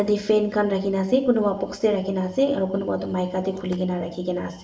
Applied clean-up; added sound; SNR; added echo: none; none; none; reverberation time 0.5 s.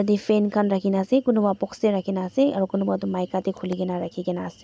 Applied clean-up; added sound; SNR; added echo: none; none; none; none.